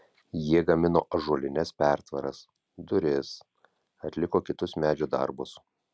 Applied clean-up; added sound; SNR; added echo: none; none; none; none.